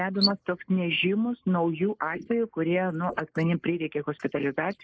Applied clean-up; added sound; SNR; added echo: neural mask model Resemble Enhance denoiser.